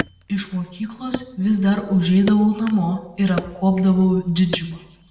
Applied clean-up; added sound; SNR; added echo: none; Wood; 15 dB; reverberation time 0.7 s.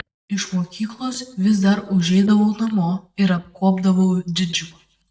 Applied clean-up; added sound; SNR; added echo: neural mask model DeepFilterNet 3.